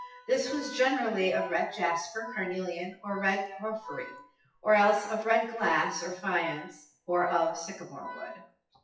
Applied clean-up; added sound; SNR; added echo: classical method WPE with log-MMSE.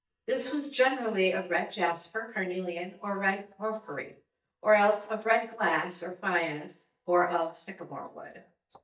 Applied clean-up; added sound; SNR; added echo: neural mask model DeepFilterNet 3.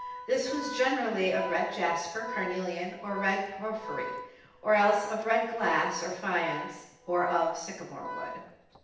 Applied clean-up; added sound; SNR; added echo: none; Organ; 11 dB; reverberation time 0.9 s.